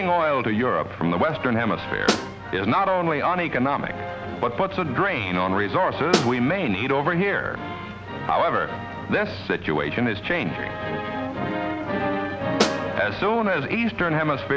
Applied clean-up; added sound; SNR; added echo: none; Snare drum; 1 dB; none.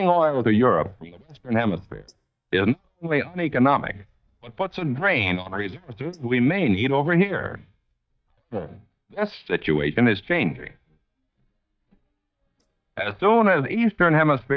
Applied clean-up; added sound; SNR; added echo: neural mask model DeepFilterNet 3.